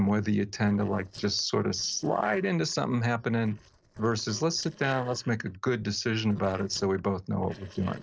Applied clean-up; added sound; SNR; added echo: neural separator model SepFormer DNS4.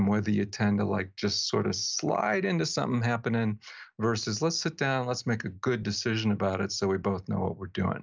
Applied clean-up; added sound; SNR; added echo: none; none; none; none.